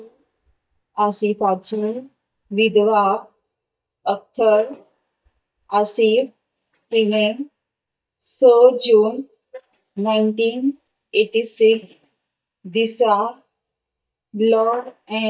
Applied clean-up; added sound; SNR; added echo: neural mask model DeepFilterNet 3.